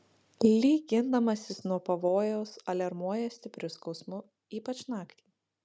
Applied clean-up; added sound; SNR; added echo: none; none; none; none.